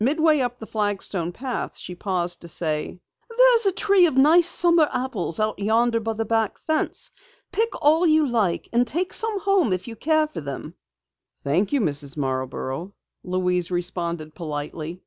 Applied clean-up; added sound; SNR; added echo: none; none; none; none.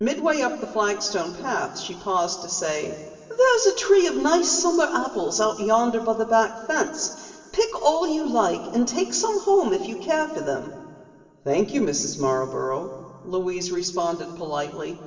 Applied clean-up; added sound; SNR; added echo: none; none; none; reverberation time 2.7 s.